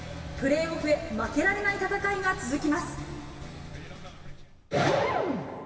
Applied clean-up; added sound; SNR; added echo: none; none; none; reverberation time 1.9 s.